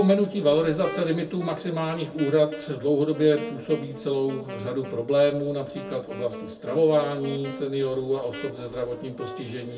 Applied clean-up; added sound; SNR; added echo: none; Wind instrument, woodwind instrument; 15 dB; reverberation time 0.2 s.